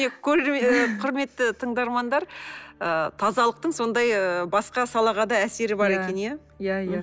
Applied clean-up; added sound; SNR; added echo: none; none; none; none.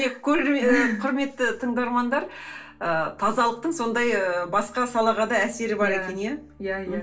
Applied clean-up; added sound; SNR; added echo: none; none; none; reverberation time 0.3 s.